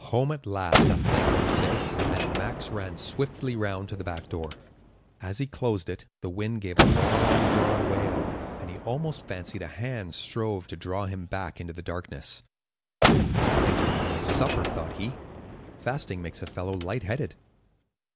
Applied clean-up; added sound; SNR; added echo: none; Gunshot, gunfire; -3 dB; none.